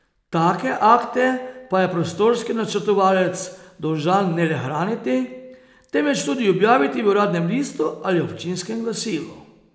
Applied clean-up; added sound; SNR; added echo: none; none; none; none.